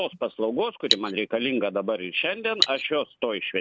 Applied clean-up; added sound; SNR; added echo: none; Cutlery, silverware; 1 dB; none.